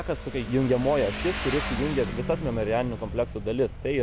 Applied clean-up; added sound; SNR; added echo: none; Motorcycle; 9 dB; none.